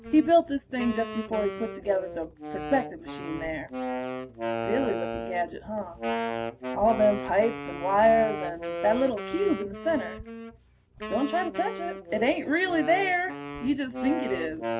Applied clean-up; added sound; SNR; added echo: none; Wind instrument, woodwind instrument; 8 dB; none.